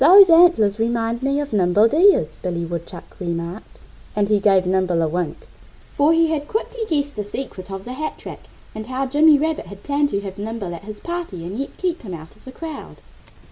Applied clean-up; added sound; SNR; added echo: none; none; none; none.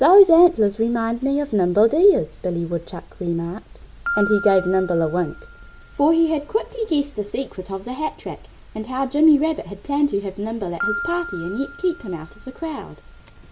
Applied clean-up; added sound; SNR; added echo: none; Piano; 15 dB; none.